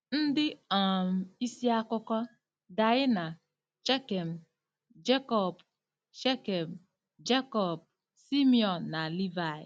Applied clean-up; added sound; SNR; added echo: none; none; none; none.